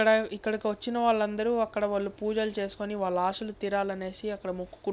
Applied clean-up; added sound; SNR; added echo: none; none; none; none.